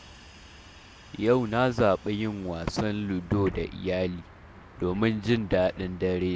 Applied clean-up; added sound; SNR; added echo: none; Bus; 18 dB; none.